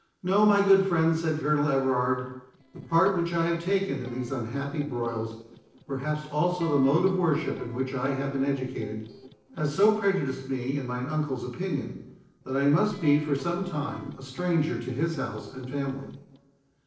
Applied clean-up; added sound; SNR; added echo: neural separator model SepFormer DNS4.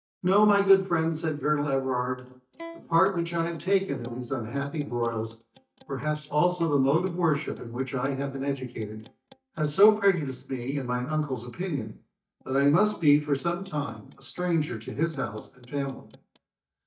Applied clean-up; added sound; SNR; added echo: neural mask model DeepFilterNet 3.